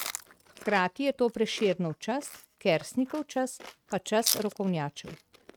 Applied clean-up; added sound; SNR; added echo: neural mask model RNNoise.